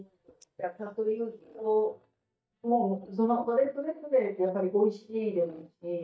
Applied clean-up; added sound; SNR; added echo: neural mask model DeepFilterNet 3.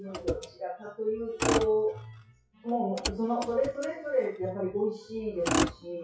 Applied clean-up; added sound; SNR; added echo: classical method WPE with log-MMSE.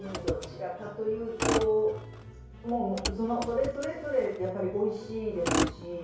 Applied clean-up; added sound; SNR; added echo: none; Motor vehicle (road); 4 dB; reverberation time 0.6 s.